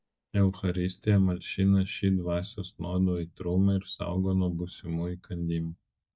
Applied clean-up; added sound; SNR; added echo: neural mask model DeepFilterNet 3.